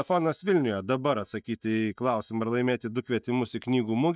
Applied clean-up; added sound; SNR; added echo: neural mask model DeepFilterNet 3.